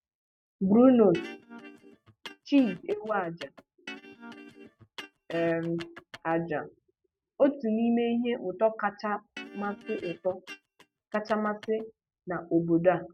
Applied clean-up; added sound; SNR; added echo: neural mask model RNNoise.